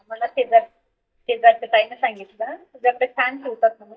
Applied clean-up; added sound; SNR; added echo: neural mask model DeepFilterNet 3.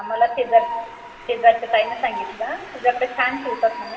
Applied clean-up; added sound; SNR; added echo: none; Train; 12 dB; reverberation time 1.8 s.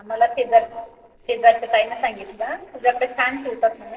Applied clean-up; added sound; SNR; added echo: neural separator model SepFormer DNS4.